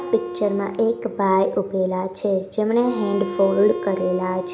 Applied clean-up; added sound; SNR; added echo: none; Wind instrument, woodwind instrument; 11 dB; none.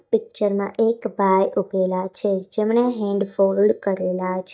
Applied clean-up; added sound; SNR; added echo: neural mask model DeepFilterNet 3.